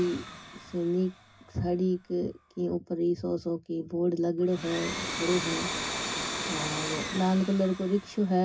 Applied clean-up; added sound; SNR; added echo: none; Domestic sounds, home sounds; 8 dB; reverberation time 0.4 s.